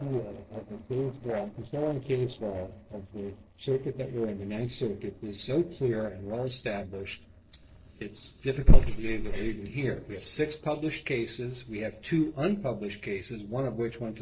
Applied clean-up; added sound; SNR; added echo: neural separator model SepFormer DNS4.